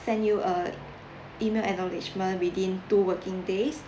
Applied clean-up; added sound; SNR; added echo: none; none; none; none.